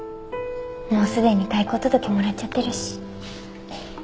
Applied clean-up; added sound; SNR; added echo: none; none; none; none.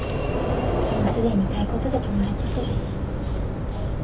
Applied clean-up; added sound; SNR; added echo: none; Sliding door; -3 dB; reverberation time 0.1 s.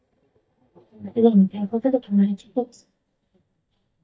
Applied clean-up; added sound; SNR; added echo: neural mask model DeepFilterNet 3.